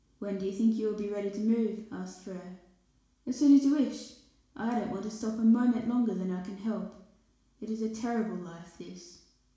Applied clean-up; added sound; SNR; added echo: none; none; none; reverberation time 0.7 s.